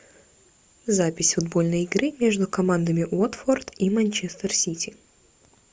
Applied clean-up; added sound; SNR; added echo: none; none; none; none.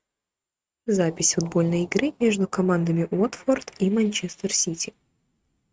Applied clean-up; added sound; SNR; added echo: neural mask model RNNoise.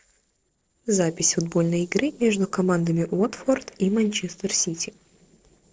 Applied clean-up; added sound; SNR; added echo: neural separator model SepFormer DNS4.